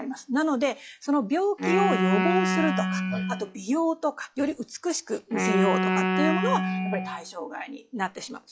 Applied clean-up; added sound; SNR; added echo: classical method log-MMSE.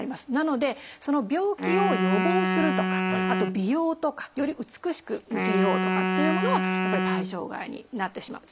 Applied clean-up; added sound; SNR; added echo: none; Wind instrument, woodwind instrument; -1 dB; none.